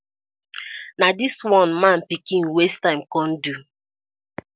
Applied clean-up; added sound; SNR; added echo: none; none; none; none.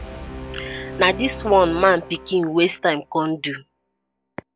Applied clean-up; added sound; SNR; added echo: none; Brass instrument; 14 dB; none.